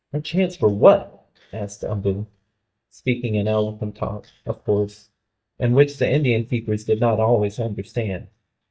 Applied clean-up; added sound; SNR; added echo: neural mask model DeepFilterNet 3.